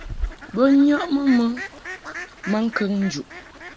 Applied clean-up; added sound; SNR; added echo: none; Fowl; 12 dB; none.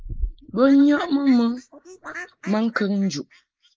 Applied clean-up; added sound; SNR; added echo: neural mask model Resemble Enhance denoiser.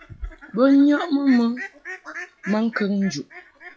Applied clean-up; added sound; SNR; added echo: classical method log-MMSE.